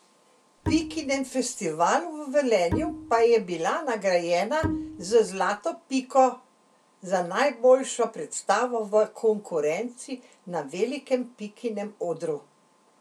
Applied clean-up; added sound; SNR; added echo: none; Bowed string instrument; 8 dB; none.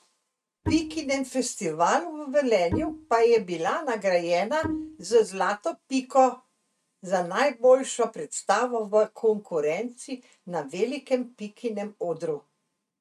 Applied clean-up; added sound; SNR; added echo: neural mask model RNNoise.